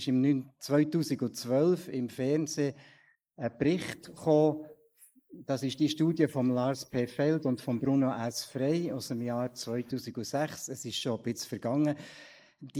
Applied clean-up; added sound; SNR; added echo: neural mask model Resemble Enhance denoiser.